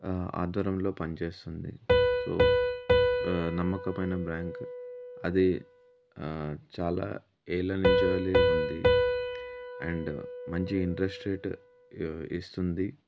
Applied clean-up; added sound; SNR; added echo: none; Piano; -2 dB; none.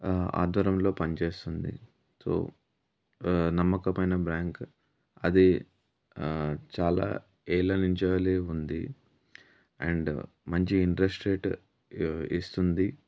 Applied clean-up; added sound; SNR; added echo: none; none; none; none.